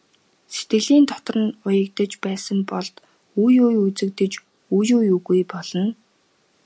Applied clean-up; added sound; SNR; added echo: none; none; none; none.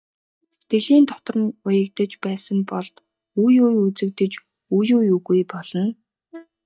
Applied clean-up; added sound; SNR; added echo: neural mask model DeepFilterNet 3.